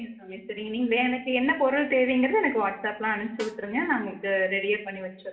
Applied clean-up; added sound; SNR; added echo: none; Snare drum; 20 dB; reverberation time 1.8 s.